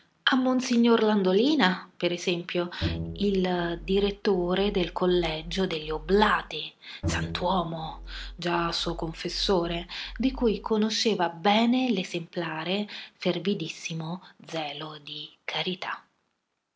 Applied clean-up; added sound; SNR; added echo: none; Bowed string instrument; 11 dB; none.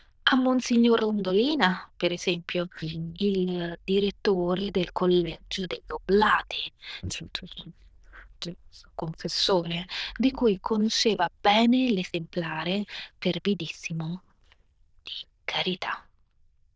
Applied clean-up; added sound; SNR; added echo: neural diffusion model UNIVERSE++.